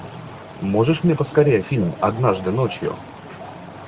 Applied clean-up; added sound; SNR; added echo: none; none; none; none.